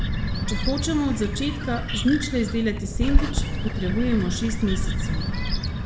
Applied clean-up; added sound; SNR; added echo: none; Bird; -2 dB; reverberation time 0.7 s.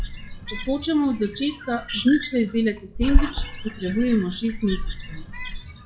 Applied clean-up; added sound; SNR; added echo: classical method WPE with log-MMSE.